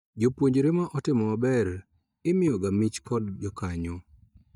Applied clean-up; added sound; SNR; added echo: neural mask model DeepFilterNet 3.